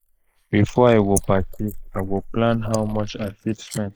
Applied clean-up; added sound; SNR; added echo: neural mask model Resemble Enhance denoiser.